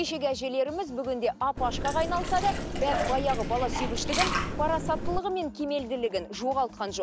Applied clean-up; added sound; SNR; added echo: none; Liquid; 1 dB; none.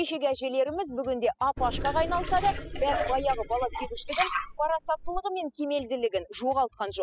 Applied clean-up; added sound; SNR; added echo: classical method spectral subtraction.